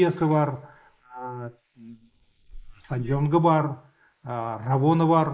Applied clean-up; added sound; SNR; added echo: neural mask model Resemble Enhance denoiser.